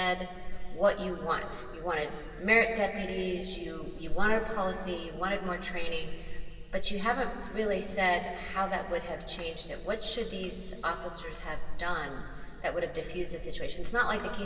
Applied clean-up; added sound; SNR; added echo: none; none; none; reverberation time 2.7 s.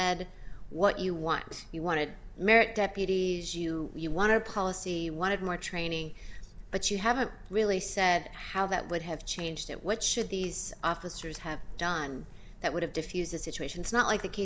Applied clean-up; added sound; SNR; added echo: none; none; none; none.